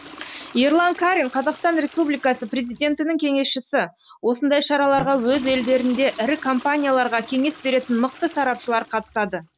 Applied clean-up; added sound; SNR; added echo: none; Toilet flush / Water; 19 dB; none.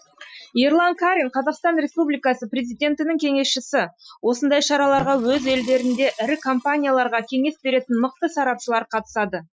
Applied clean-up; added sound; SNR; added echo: classical method Wiener filter.